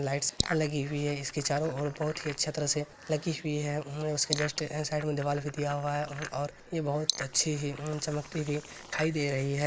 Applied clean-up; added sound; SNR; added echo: neural mask model Resemble Enhance denoiser.